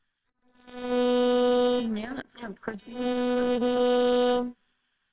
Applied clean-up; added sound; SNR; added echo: neural separator model SepFormer WHAMR!.